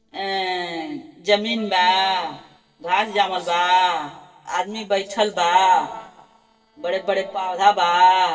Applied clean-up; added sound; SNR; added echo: neural separator model SepFormer DNS4.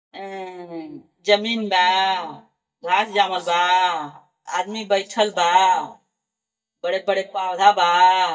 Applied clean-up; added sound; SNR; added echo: neural mask model DeepFilterNet 3.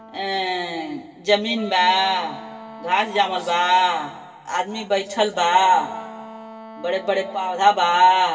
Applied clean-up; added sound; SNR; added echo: none; Wind instrument, woodwind instrument; 19 dB; reverberation time 1.6 s.